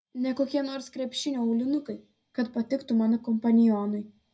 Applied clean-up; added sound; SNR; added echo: none; none; none; reverberation time 0.4 s.